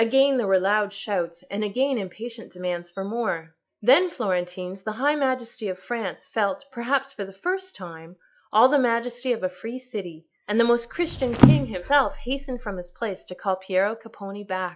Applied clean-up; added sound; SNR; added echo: classical method log-MMSE.